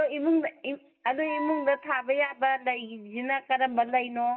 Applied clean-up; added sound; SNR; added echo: neural mask model DeepFilterNet 3.